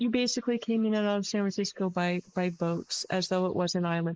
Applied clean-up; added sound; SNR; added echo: neural mask model Resemble Enhance denoiser.